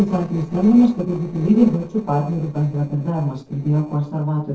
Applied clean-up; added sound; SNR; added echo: neural separator model SepFormer DNS4.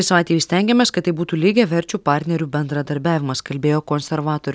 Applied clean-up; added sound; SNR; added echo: none; none; none; none.